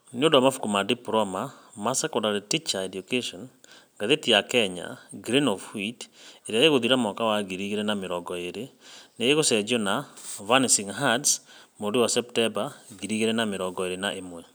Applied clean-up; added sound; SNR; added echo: none; none; none; none.